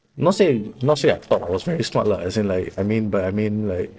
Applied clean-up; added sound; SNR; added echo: neural separator model SepFormer DNS4.